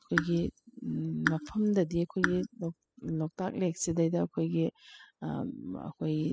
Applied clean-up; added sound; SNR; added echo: classical method spectral subtraction.